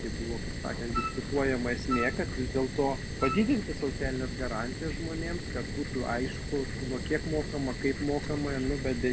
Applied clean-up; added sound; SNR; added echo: none; Wind instrument, woodwind instrument + Fire; 3 dB; none.